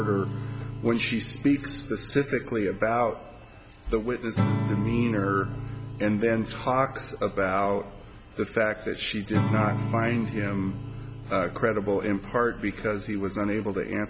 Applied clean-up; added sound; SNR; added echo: none; Acoustic guitar / Strum; 6 dB; none.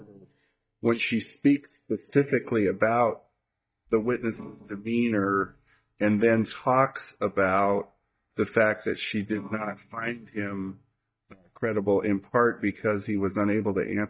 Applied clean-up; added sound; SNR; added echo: neural mask model DeepFilterNet 3.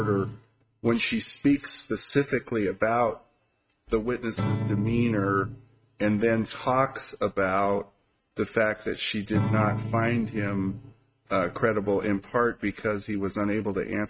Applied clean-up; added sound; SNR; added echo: neural mask model RNNoise.